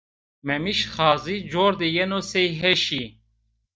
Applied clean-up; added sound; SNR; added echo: neural mask model DeepFilterNet 3.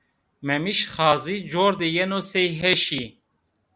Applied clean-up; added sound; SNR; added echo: none; none; none; none.